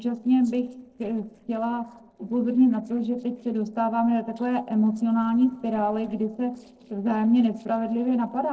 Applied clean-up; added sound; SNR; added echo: neural separator model SepFormer DNS4.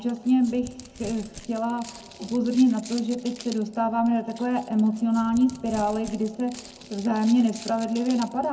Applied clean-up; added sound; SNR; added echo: none; Crumpling, crinkling; 20 dB; reverberation time 0.3 s.